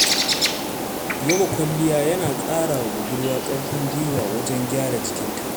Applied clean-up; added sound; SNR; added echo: none; Bird; 0 dB; none.